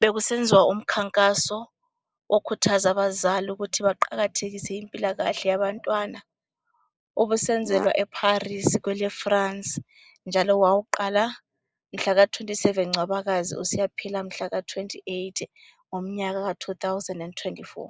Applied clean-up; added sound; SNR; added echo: neural mask model Resemble Enhance denoiser.